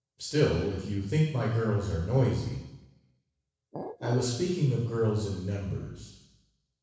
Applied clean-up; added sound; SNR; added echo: neural separator model SepFormer DNS4.